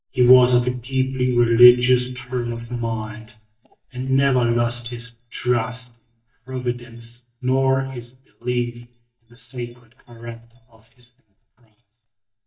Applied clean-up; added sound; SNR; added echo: neural mask model DeepFilterNet 3.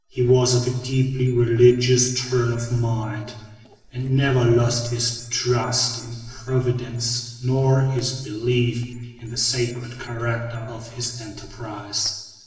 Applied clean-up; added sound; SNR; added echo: neural separator model SepFormer DNS4.